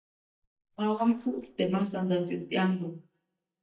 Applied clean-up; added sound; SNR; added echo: neural mask model DeepFilterNet 3.